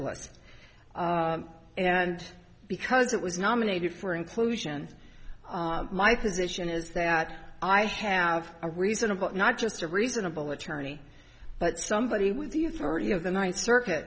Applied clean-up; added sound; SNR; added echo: none; none; none; none.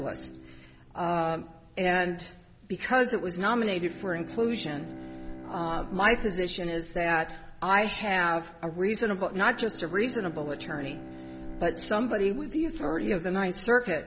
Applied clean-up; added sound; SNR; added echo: none; Bowed string instrument; 17 dB; none.